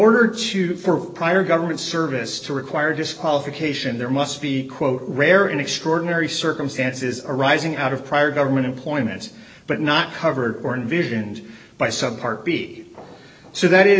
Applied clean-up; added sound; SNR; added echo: none; none; none; none.